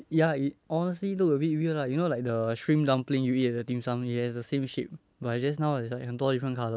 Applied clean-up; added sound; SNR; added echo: none; none; none; none.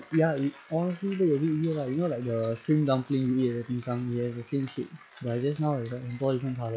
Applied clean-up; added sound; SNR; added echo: classical method log-MMSE.